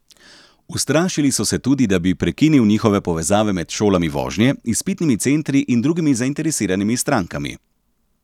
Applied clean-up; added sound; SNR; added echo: none; none; none; none.